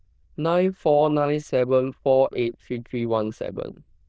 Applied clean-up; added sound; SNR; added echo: neural diffusion model UNIVERSE++.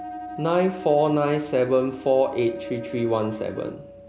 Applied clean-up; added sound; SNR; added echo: none; Bowed string instrument + Doorbell; 14 dB; none.